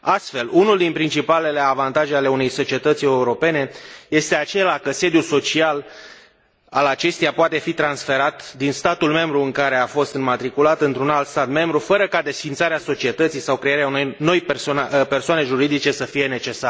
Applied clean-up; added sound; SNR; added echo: none; none; none; none.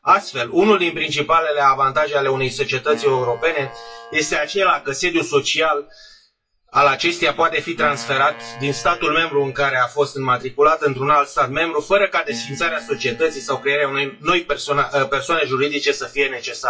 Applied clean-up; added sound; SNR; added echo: classical method WPE with log-MMSE.